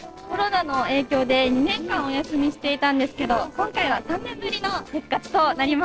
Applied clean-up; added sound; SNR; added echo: neural separator model SepFormer DNS4.